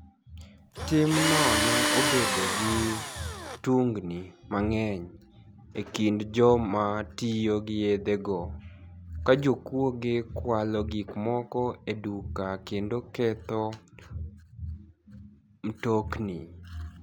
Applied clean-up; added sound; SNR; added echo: none; Tools; -1 dB; none.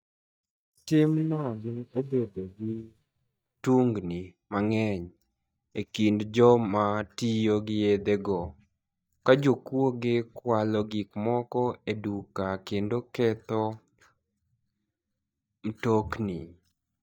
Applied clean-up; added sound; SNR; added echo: neural mask model DeepFilterNet 3.